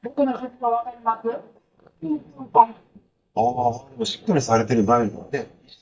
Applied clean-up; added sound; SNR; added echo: neural mask model DeepFilterNet 3.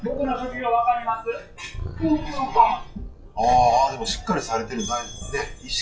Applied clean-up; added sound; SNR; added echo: classical method WPE with log-MMSE.